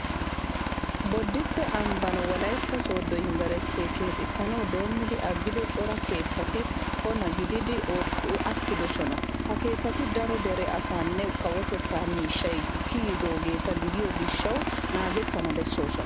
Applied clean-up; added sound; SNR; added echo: none; Aircraft; -2 dB; none.